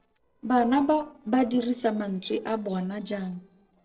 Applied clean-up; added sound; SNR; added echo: neural separator model SepFormer DNS4.